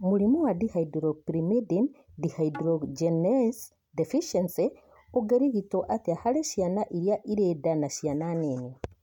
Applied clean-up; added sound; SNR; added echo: neural mask model RNNoise.